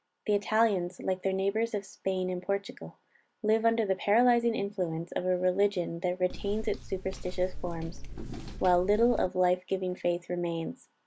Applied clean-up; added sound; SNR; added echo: none; Walk, footsteps; 7 dB; none.